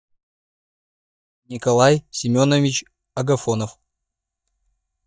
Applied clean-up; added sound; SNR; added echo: neural mask model DeepFilterNet 3.